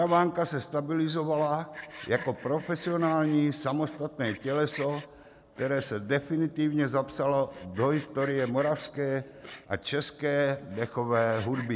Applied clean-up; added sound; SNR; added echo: none; Sawing; 19 dB; none.